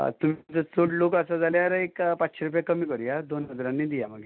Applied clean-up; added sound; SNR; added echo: none; none; none; none.